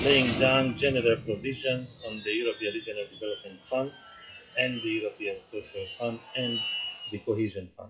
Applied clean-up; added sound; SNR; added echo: classical method WPE with log-MMSE.